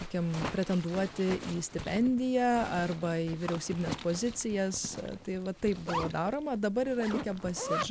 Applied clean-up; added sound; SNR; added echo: none; Zipper (clothing); 9 dB; none.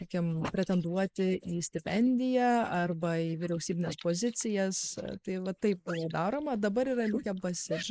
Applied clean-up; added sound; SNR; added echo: neural mask model Resemble Enhance denoiser.